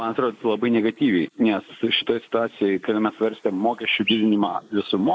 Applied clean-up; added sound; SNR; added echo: neural mask model Resemble Enhance denoiser.